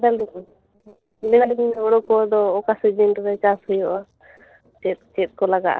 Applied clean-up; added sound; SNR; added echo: neural separator model SepFormer DNS4.